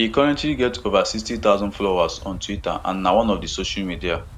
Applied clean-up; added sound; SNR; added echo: none; Wind; 15 dB; none.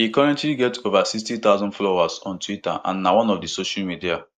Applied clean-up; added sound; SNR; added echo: neural mask model Resemble Enhance denoiser.